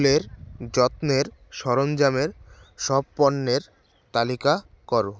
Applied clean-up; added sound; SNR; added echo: none; none; none; none.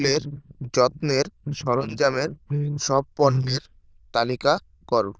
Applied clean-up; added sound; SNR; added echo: neural diffusion model UNIVERSE++.